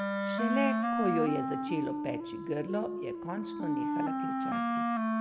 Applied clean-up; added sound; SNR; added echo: none; Wind instrument, woodwind instrument; -3 dB; none.